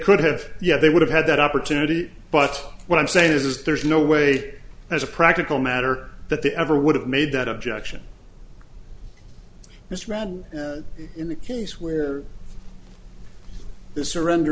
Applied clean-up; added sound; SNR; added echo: none; none; none; none.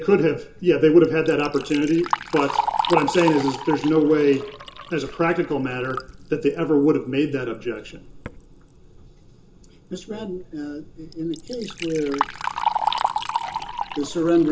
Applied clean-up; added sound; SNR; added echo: none; Liquid; 8 dB; reverberation time 0.2 s.